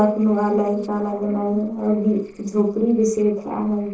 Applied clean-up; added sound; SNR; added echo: neural separator model SepFormer DNS4.